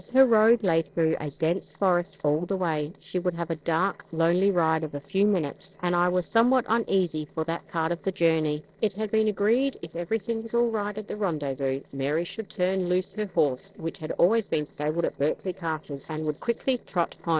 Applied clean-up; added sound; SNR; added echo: neural separator model SepFormer DNS4.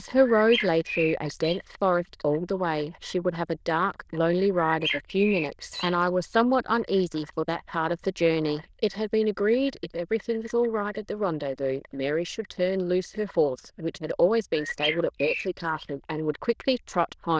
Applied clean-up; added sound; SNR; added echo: neural diffusion model UNIVERSE++.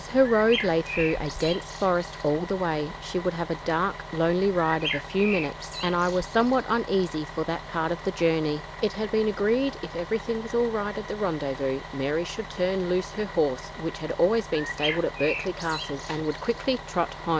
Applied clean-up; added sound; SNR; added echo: none; Bus + Bird; 10 dB; none.